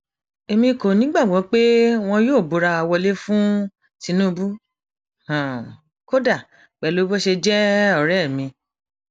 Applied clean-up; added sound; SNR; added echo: none; none; none; none.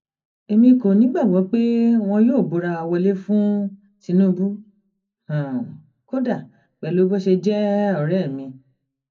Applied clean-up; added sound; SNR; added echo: none; none; none; reverberation time 0.3 s.